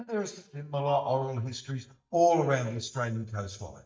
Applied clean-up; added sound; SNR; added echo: neural mask model DeepFilterNet 3.